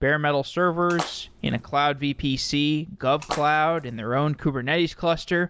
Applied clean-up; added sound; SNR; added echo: none; Splash, splatter; 15 dB; none.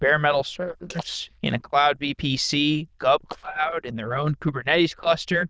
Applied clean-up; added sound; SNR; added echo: neural diffusion model UNIVERSE++.